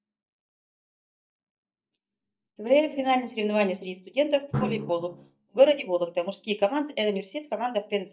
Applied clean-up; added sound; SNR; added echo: neural mask model DeepFilterNet 3.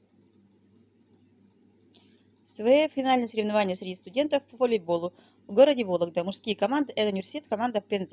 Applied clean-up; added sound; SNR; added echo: none; none; none; none.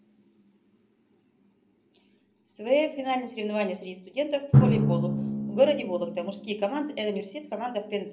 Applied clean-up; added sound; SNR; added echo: none; Drum; 0 dB; reverberation time 0.5 s.